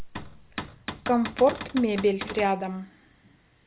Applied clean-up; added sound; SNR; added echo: none; Cupboard open or close / Door; 10 dB; none.